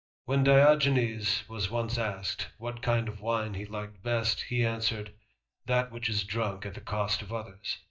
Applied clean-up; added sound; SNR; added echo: neural mask model DeepFilterNet 3.